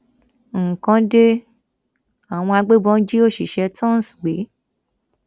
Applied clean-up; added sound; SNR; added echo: none; none; none; none.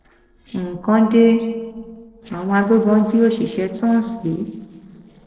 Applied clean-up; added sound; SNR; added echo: neural separator model SepFormer DNS4.